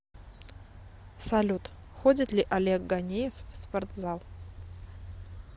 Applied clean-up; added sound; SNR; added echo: none; none; none; none.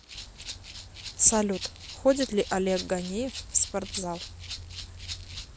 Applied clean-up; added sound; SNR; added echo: none; Rattle (instrument); 13 dB; none.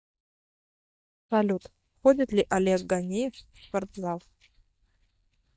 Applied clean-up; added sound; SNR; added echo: neural mask model DeepFilterNet 3.